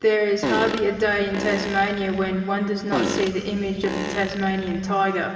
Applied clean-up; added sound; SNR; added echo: none; Fart; 6 dB; reverberation time 2.7 s.